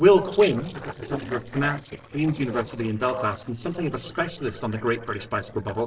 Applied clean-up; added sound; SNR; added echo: neural separator model SepFormer DNS4.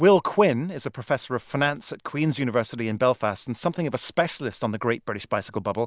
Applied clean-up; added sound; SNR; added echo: none; none; none; none.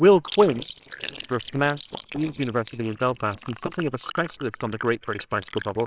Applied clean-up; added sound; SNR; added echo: neural separator model SepFormer WHAMR!.